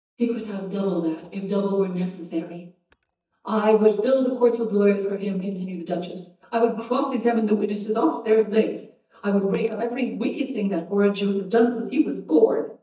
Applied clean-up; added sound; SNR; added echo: neural mask model DeepFilterNet 3.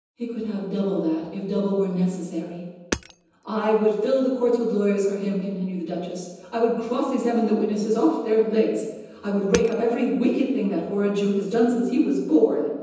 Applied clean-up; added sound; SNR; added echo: none; Hammer; 16 dB; reverberation time 1.1 s.